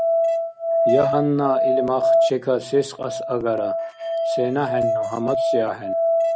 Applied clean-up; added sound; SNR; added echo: none; Musical instrument; -3 dB; none.